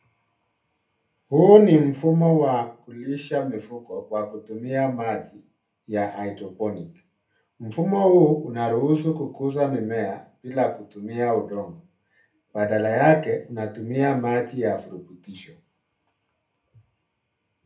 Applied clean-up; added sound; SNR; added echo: none; none; none; reverberation time 0.3 s.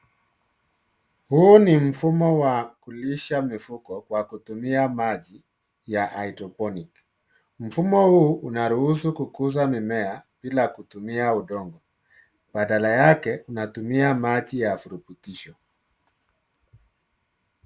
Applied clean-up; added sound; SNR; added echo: none; none; none; none.